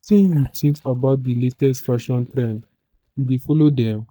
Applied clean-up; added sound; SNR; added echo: neural mask model DeepFilterNet 3.